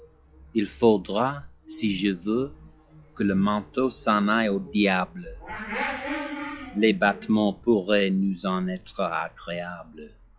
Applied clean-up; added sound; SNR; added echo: classical method log-MMSE.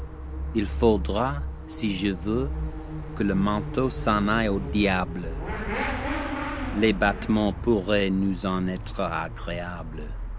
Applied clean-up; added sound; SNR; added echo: none; Motorcycle / Accelerating, revving, vroom; 5 dB; none.